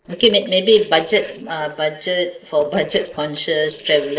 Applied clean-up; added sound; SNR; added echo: neural separator model SepFormer DNS4.